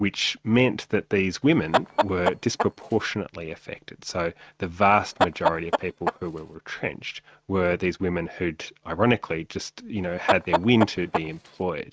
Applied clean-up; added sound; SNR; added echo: neural mask model RNNoise.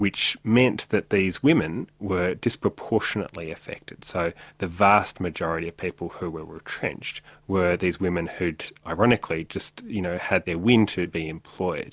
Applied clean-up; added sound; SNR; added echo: none; none; none; none.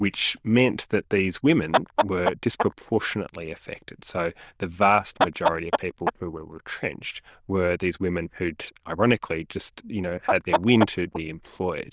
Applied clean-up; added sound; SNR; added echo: neural diffusion model UNIVERSE++.